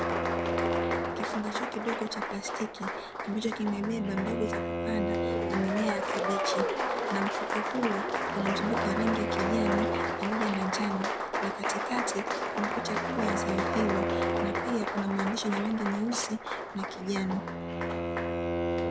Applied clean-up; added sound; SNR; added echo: none; Bowed string instrument + Applause; -3 dB; none.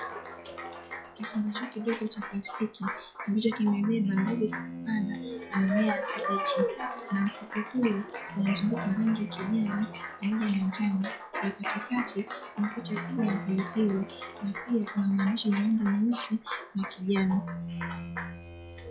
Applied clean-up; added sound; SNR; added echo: classical method log-MMSE.